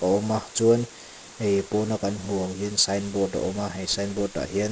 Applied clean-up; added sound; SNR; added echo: neural mask model Resemble Enhance denoiser.